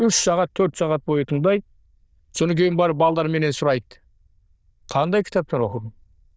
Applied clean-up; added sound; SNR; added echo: neural diffusion model UNIVERSE++.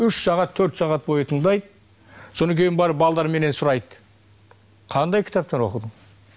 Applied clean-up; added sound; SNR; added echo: none; none; none; none.